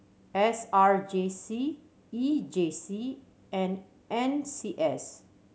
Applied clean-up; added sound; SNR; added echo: none; none; none; none.